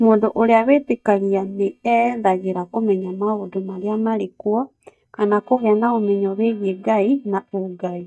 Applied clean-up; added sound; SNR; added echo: neural mask model DeepFilterNet 3.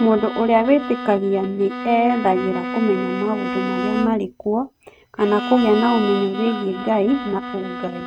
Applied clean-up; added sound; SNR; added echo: neural mask model RNNoise.